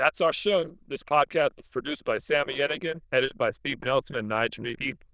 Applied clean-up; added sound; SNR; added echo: neural diffusion model UNIVERSE++.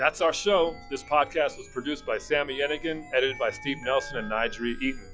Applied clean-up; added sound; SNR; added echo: classical method log-MMSE.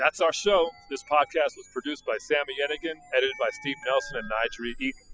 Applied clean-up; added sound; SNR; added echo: classical method spectral subtraction.